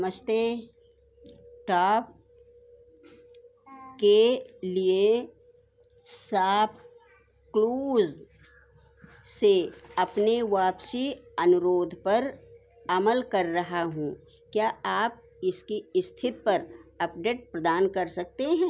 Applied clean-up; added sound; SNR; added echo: none; none; none; none.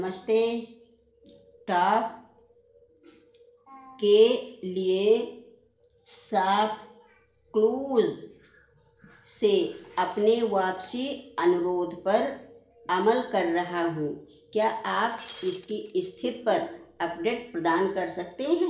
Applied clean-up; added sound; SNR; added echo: neural separator model SepFormer DNS4.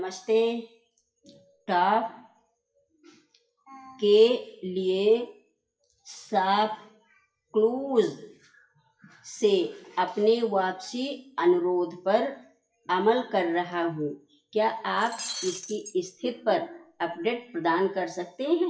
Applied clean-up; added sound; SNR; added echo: classical method WPE with log-MMSE.